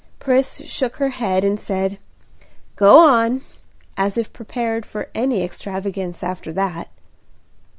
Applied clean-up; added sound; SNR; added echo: none; none; none; none.